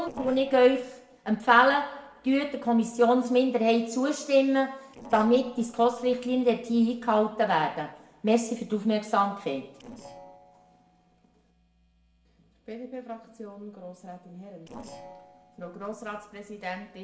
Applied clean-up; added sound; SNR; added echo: neural separator model SepFormer DNS4.